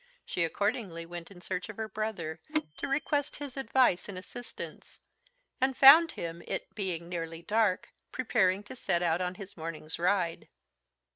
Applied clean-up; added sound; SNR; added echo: neural mask model RNNoise.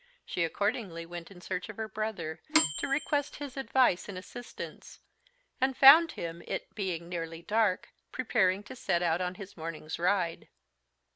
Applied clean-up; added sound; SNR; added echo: none; Microwave oven / Bell; 2 dB; none.